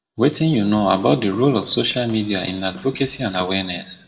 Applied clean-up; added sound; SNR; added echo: neural separator model SepFormer DNS4.